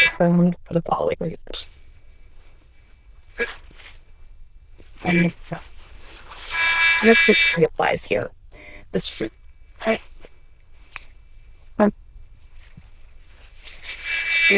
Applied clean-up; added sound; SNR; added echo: neural diffusion model UNIVERSE++.